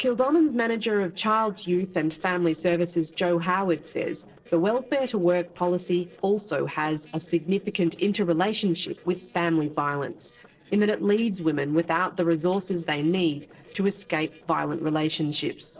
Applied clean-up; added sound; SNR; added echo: neural separator model SepFormer DNS4.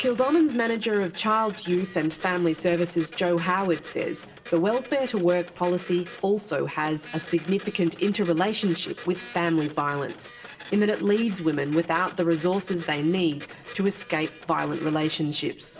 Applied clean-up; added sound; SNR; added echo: none; Printer; 18 dB; reverberation time 0.6 s.